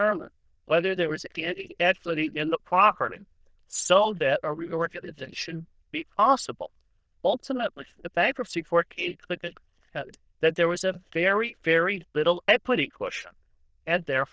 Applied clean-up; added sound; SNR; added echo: neural diffusion model UNIVERSE++.